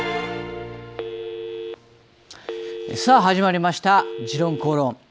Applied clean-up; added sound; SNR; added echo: none; Telephone; 11 dB; none.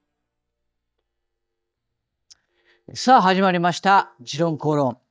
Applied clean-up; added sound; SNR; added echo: neural mask model DeepFilterNet 3.